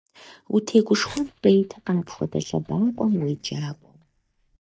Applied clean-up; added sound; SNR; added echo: neural mask model DeepFilterNet 3.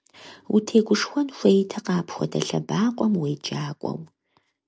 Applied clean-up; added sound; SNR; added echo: none; none; none; none.